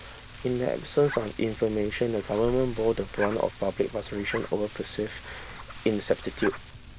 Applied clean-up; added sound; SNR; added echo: none; Rain + Zipper (clothing); 11 dB; none.